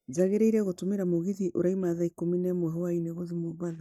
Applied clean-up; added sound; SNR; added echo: neural mask model DeepFilterNet 3.